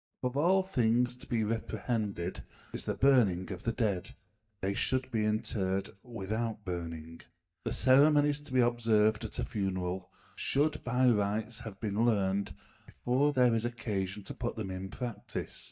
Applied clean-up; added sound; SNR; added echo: neural mask model DeepFilterNet 3.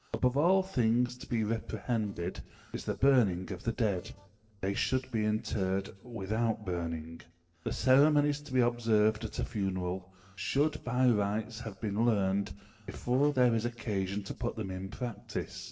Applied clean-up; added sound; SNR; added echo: neural separator model SepFormer DNS4.